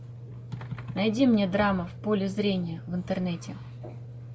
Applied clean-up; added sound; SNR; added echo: none; none; none; none.